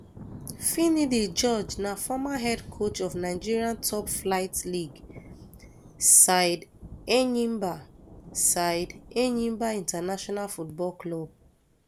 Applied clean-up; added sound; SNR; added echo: none; Thunder / Rain; 18 dB; none.